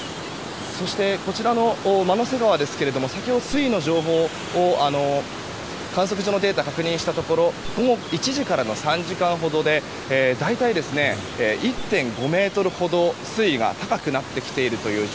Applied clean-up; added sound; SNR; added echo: none; Gull, seagull; 20 dB; none.